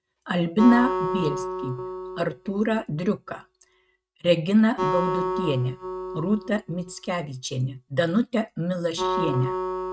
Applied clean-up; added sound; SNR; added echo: neural mask model RNNoise.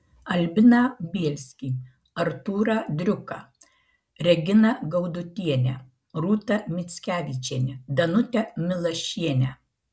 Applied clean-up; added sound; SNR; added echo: none; none; none; none.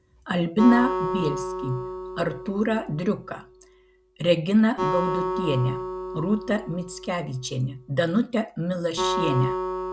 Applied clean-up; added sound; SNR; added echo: none; Acoustic guitar; 5 dB; none.